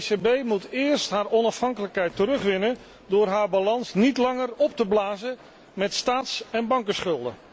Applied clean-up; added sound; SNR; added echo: none; none; none; none.